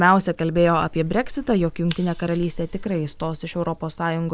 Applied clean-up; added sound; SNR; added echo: none; Scissors + Water / Splash, splatter; 14 dB; none.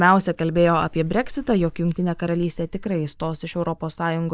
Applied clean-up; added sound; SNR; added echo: neural mask model DeepFilterNet 3.